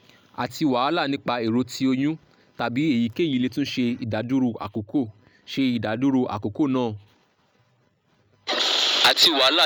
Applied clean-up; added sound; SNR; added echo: none; none; none; none.